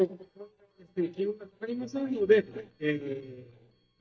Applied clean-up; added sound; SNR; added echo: neural mask model DeepFilterNet 3.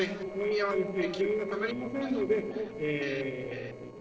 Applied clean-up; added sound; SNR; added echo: neural separator model SepFormer DNS4.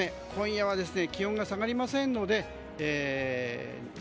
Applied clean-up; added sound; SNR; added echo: none; none; none; none.